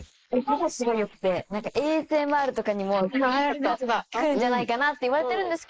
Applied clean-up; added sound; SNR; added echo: neural mask model Resemble Enhance denoiser.